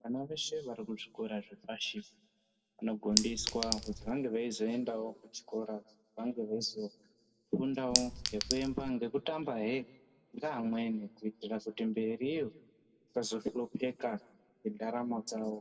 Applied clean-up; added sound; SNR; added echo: none; Chink, clink; -2 dB; reverberation time 1.1 s.